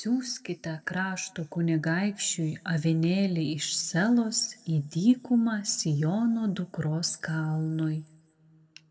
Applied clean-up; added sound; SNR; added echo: none; none; none; reverberation time 1.0 s.